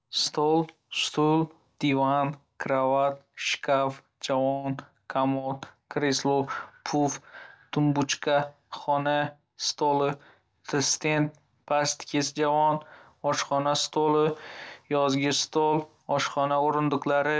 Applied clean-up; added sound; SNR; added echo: none; none; none; none.